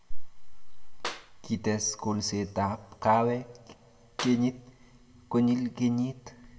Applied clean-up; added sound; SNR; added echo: none; Clapping; 17 dB; reverberation time 0.7 s.